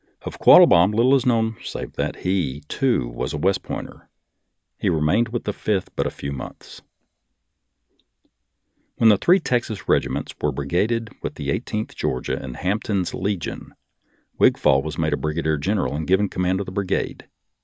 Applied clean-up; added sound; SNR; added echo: none; none; none; none.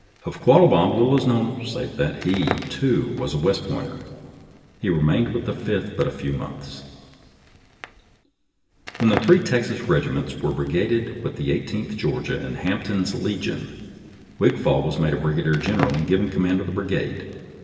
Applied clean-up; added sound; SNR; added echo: none; Crackle; 15 dB; reverberation time 2.3 s.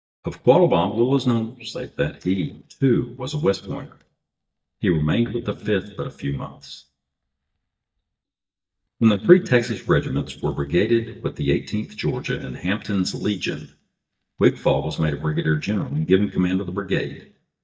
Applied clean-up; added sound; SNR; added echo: neural mask model DeepFilterNet 3.